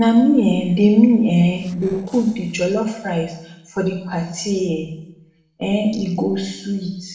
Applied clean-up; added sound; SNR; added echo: neural separator model SepFormer DNS4.